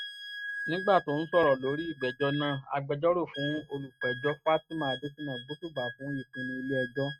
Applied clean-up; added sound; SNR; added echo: neural mask model RNNoise.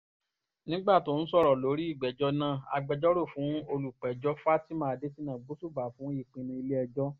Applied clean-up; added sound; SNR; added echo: none; none; none; none.